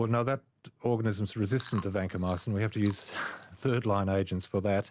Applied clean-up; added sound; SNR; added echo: none; Chewing, mastication; 14 dB; none.